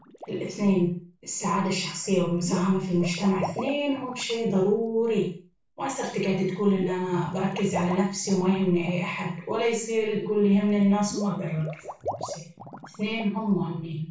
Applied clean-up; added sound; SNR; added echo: none; Water / Liquid; 15 dB; reverberation time 0.4 s.